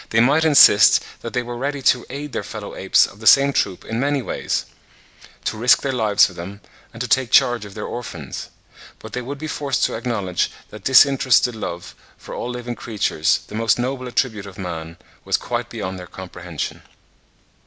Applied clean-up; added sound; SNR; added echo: none; none; none; none.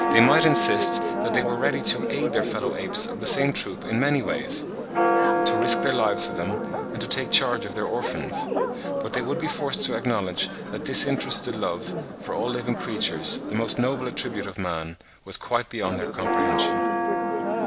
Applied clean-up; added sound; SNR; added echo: none; Church bell; 3 dB; none.